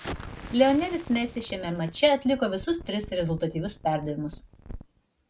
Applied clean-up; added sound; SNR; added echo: none; Explosion; 15 dB; none.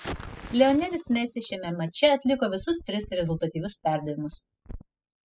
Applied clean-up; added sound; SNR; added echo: classical method spectral subtraction.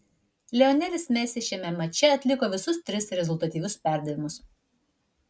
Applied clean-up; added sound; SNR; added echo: none; none; none; none.